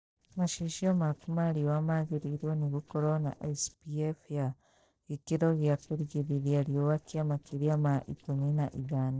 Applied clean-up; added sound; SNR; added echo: neural separator model SepFormer DNS4.